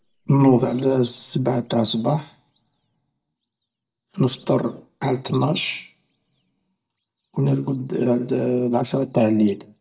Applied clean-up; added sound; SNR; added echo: neural mask model DeepFilterNet 3.